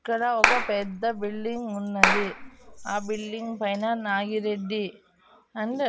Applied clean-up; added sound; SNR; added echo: none; Clapping; -3 dB; none.